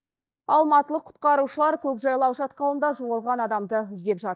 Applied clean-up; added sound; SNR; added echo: neural mask model DeepFilterNet 3.